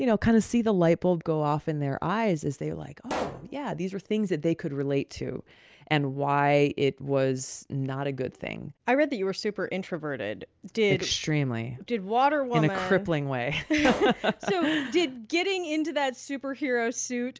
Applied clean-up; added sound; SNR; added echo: none; Explosion; 12 dB; none.